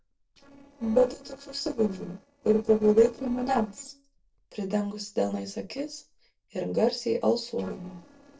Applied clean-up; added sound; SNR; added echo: neural separator model SepFormer DNS4.